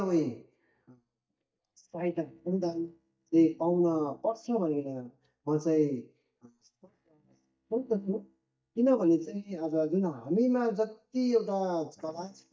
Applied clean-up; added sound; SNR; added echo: neural mask model DeepFilterNet 3.